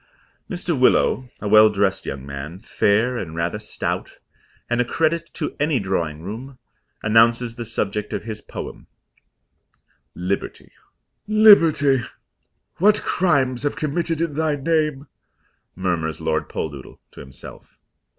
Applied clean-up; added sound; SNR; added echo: none; none; none; none.